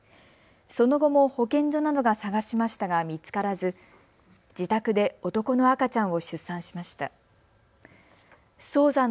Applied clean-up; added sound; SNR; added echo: none; none; none; none.